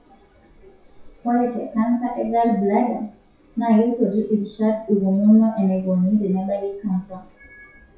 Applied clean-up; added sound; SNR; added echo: classical method WPE with log-MMSE.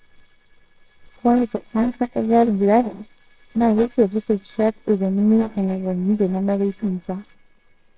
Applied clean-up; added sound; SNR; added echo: neural separator model SepFormer WHAMR!.